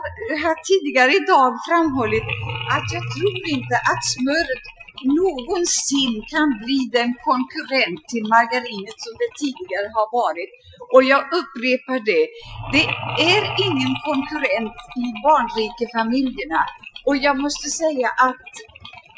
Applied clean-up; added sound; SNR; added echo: classical method Wiener filter.